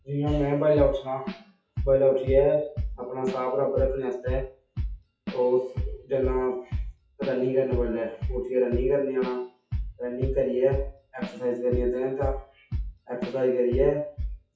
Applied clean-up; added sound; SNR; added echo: classical method WPE with log-MMSE.